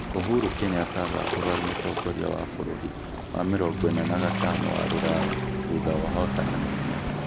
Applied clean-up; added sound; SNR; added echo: none; Waves, surf; 0 dB; none.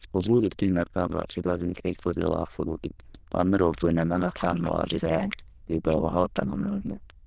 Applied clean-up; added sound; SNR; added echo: neural diffusion model UNIVERSE++.